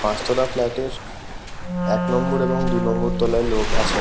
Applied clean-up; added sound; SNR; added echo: none; Waves, surf + Wind instrument, woodwind instrument; 0 dB; none.